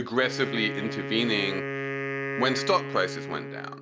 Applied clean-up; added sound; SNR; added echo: none; Wind instrument, woodwind instrument; 5 dB; none.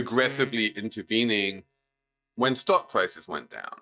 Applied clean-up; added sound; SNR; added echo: neural mask model DeepFilterNet 3.